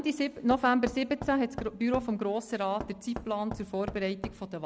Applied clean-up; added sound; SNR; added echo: none; Knock / Wood; 13 dB; none.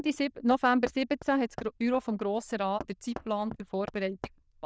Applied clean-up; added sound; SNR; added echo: neural diffusion model UNIVERSE++.